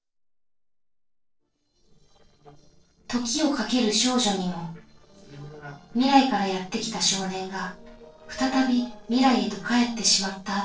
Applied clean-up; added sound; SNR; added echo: neural separator model SepFormer DNS4.